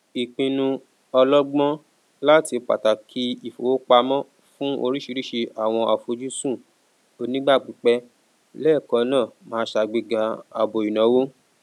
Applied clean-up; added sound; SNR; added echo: none; none; none; none.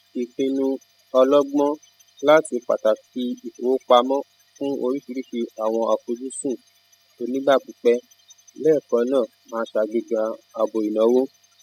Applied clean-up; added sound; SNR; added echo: classical method spectral subtraction.